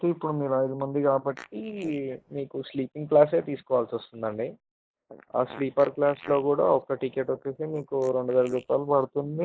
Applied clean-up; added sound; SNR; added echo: neural mask model Resemble Enhance denoiser.